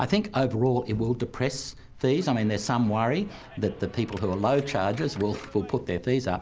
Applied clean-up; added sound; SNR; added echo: none; Clapping + Thump, thud; 19 dB; none.